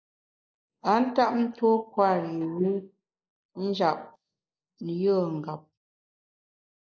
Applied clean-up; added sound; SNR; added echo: neural mask model Resemble Enhance denoiser.